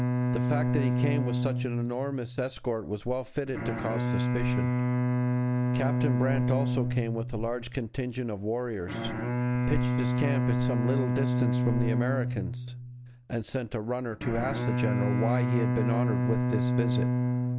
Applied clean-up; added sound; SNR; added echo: none; Bowed string instrument; -4 dB; none.